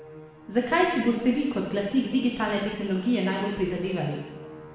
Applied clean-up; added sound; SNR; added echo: none; Musical instrument; 18 dB; reverberation time 1.1 s.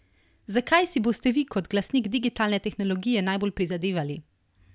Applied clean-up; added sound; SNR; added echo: none; none; none; none.